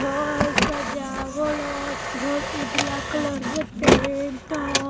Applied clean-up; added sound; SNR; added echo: none; Printer; -3 dB; none.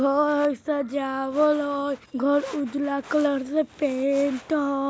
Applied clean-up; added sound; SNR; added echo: none; none; none; none.